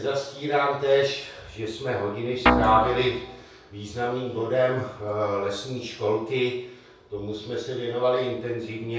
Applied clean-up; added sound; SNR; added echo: none; Guitar; -2 dB; reverberation time 0.6 s.